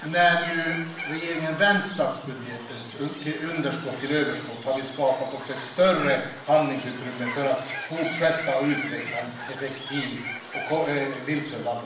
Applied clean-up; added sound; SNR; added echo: none; Bird; 11 dB; reverberation time 0.7 s.